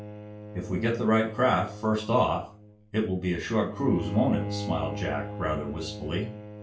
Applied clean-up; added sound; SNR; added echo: none; Bowed string instrument; 10 dB; reverberation time 0.3 s.